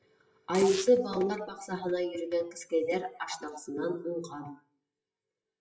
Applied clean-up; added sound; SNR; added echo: classical method WPE with log-MMSE.